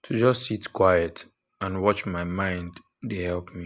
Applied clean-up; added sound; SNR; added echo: none; none; none; none.